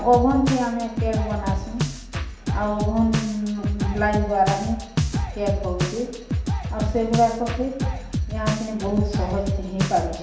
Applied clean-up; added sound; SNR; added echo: none; Drum kit; 2 dB; reverberation time 0.9 s.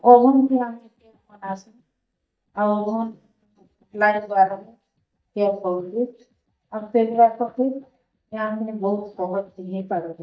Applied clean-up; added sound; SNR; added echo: neural mask model DeepFilterNet 3.